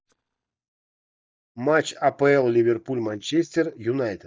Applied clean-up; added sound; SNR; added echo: neural mask model DeepFilterNet 3.